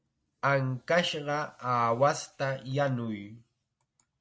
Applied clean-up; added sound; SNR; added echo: none; none; none; none.